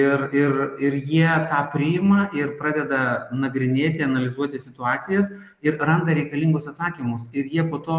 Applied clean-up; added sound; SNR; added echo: none; none; none; none.